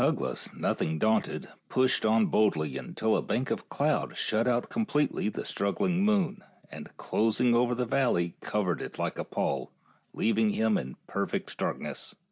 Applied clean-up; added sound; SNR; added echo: none; none; none; none.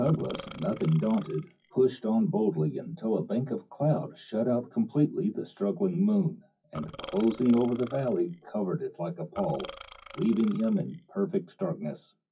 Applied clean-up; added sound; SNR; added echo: classical method WPE with log-MMSE.